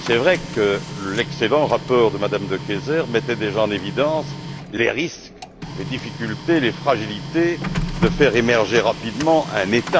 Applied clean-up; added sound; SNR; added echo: none; Printer; 9 dB; none.